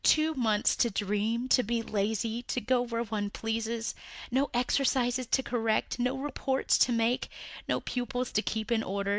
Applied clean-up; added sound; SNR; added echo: none; none; none; none.